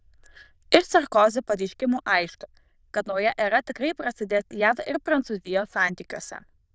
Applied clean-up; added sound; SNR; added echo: neural diffusion model UNIVERSE++.